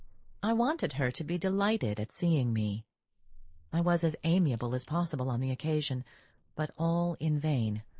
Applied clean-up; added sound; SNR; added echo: neural mask model Resemble Enhance denoiser.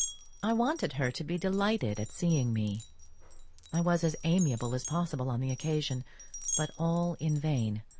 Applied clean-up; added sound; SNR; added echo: none; Glass; 11 dB; none.